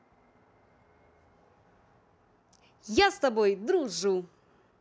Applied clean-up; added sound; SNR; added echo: none; none; none; none.